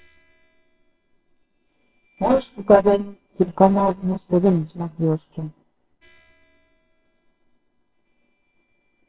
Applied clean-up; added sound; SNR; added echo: neural separator model SepFormer WHAMR!.